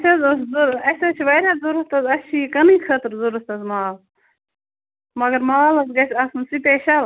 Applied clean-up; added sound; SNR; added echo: none; none; none; none.